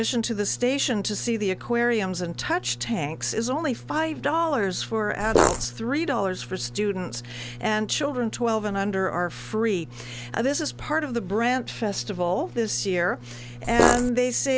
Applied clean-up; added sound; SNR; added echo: none; Fart; -4 dB; none.